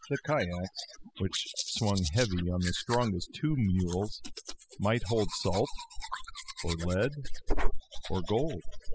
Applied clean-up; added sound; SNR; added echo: classical method spectral subtraction.